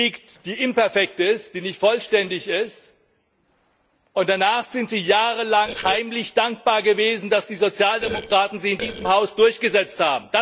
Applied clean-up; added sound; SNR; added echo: neural separator model SepFormer DNS4.